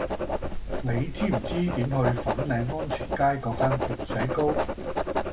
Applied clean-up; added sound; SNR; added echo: none; Writing; 1 dB; none.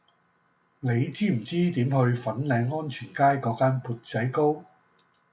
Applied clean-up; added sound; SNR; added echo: none; none; none; none.